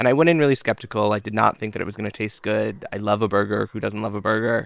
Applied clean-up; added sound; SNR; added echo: neural separator model SepFormer WHAM!.